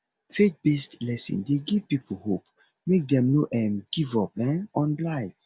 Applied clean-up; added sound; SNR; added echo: none; none; none; none.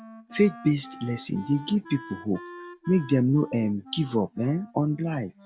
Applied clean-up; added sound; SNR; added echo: none; Wind instrument, woodwind instrument; 18 dB; none.